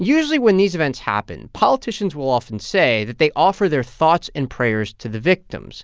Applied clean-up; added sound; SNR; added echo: none; none; none; none.